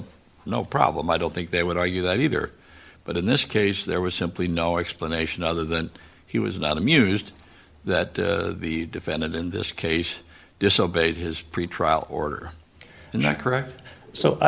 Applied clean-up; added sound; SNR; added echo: none; none; none; none.